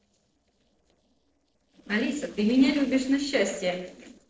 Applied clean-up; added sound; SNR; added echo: neural separator model SepFormer DNS4.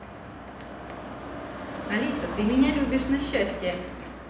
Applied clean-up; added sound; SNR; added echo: none; Car passing by; 7 dB; reverberation time 0.8 s.